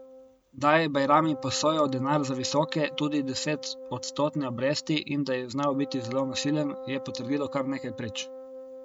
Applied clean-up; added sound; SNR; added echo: none; Wind instrument, woodwind instrument; 13 dB; none.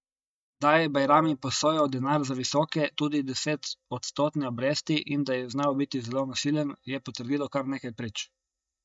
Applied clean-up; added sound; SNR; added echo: neural mask model DeepFilterNet 3.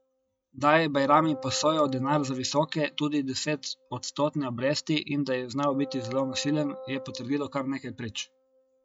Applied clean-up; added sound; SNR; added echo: classical method log-MMSE.